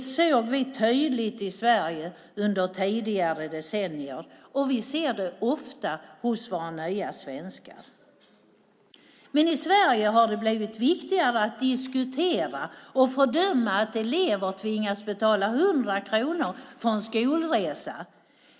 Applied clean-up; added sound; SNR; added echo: none; none; none; none.